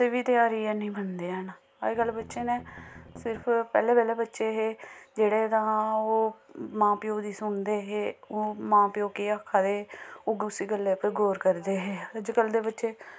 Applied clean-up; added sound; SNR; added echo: none; Strum; 19 dB; none.